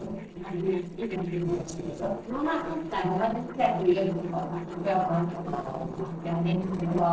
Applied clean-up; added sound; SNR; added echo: neural separator model SepFormer DNS4.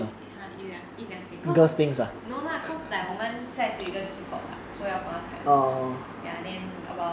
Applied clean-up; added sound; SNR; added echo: none; none; none; none.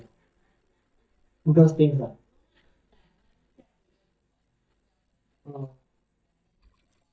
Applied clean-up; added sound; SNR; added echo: neural mask model DeepFilterNet 3.